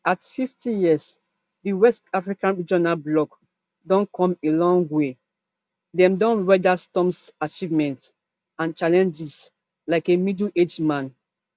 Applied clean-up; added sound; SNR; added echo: none; none; none; none.